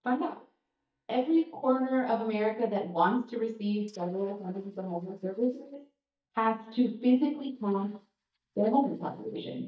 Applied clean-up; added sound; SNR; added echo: neural mask model DeepFilterNet 3.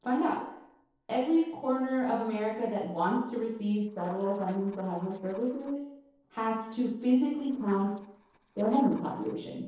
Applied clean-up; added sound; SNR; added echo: neural separator model SepFormer DNS4.